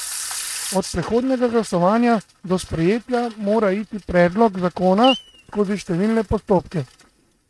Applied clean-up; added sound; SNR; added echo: neural mask model RNNoise.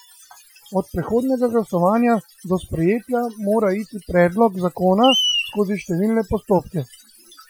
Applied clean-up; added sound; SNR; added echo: classical method Wiener filter.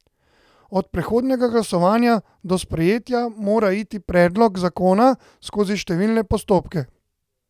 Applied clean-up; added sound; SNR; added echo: none; none; none; none.